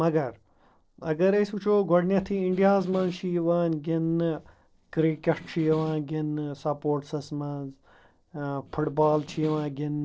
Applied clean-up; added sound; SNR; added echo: neural separator model SepFormer DNS4.